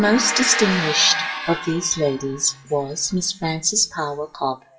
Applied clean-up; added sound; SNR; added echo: classical method WPE with log-MMSE.